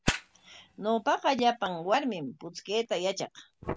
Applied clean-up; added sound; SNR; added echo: none; Fire; 9 dB; none.